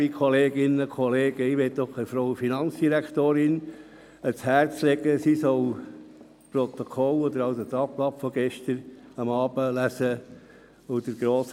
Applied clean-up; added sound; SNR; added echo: none; none; none; none.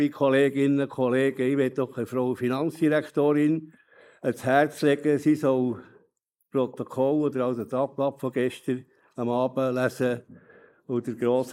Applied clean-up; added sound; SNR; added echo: neural mask model Resemble Enhance denoiser.